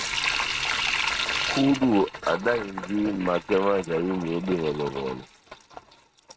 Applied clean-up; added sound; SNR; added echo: neural mask model RNNoise.